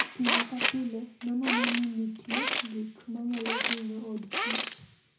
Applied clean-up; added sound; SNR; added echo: none; Tools; -1 dB; reverberation time 0.4 s.